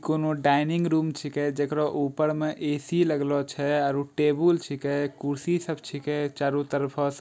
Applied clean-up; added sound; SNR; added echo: none; none; none; none.